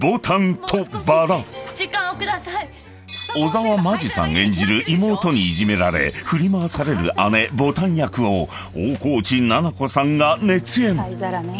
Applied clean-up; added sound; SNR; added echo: none; none; none; none.